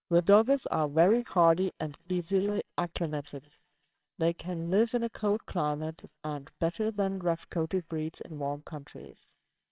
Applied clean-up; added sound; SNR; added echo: neural separator model SepFormer WHAMR!.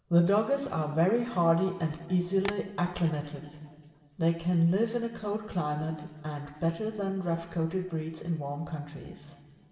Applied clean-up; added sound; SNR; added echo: none; Tap; 15 dB; reverberation time 2.2 s.